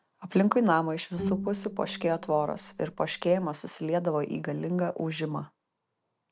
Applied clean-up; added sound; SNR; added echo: none; Bowed string instrument; 9 dB; none.